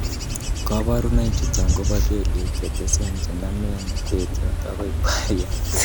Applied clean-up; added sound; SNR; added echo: none; Wind / Bird / Insect; -5 dB; none.